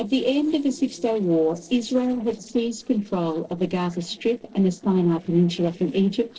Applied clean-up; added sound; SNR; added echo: neural separator model SepFormer DNS4.